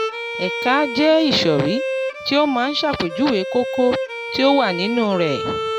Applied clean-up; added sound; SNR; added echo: none; Bowed string instrument; 6 dB; none.